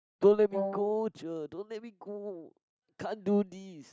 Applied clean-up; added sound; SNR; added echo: neural mask model DeepFilterNet 3.